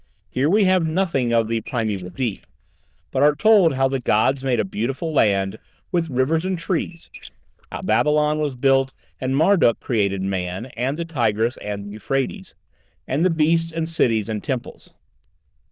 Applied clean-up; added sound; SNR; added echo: neural diffusion model UNIVERSE++.